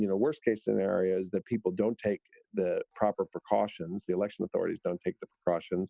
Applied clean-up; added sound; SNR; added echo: neural mask model Resemble Enhance denoiser.